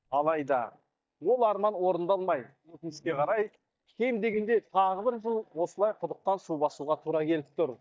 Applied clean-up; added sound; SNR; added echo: neural mask model DeepFilterNet 3.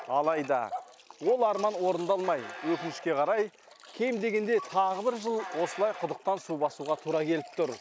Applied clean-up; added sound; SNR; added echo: none; none; none; none.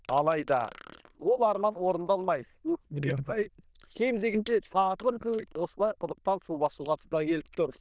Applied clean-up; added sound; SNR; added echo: neural diffusion model UNIVERSE++.